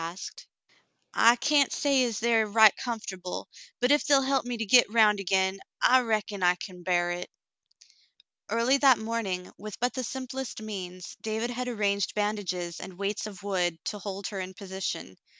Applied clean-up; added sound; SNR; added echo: none; none; none; none.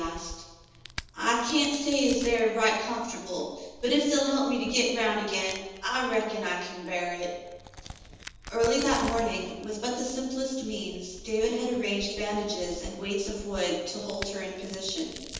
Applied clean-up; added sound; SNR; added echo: none; Crack; 15 dB; reverberation time 1.1 s.